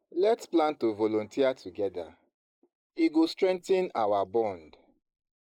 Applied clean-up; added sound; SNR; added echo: neural mask model Resemble Enhance denoiser.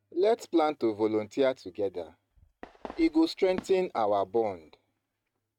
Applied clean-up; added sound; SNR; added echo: neural mask model RNNoise.